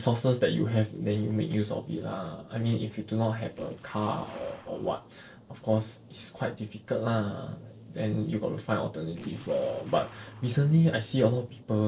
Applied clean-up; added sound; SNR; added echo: neural separator model SepFormer DNS4.